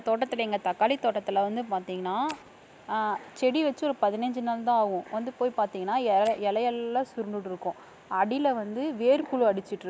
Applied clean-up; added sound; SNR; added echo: neural mask model Resemble Enhance denoiser.